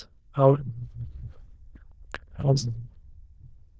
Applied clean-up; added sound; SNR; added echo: neural diffusion model UNIVERSE++.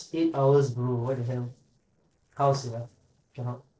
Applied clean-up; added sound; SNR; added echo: neural separator model SepFormer DNS4.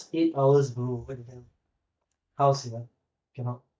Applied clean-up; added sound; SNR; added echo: neural mask model DeepFilterNet 3.